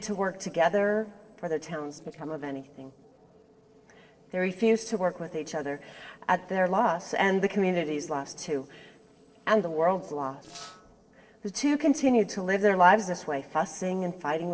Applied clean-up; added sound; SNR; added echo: neural separator model SepFormer DNS4.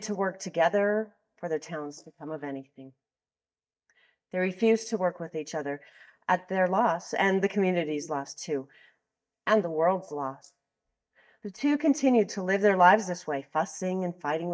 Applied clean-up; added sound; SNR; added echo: neural mask model DeepFilterNet 3.